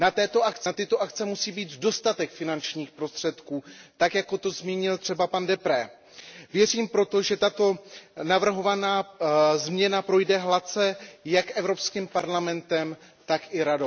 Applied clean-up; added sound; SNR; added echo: none; none; none; none.